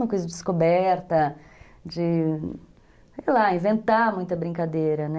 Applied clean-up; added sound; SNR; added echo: none; none; none; none.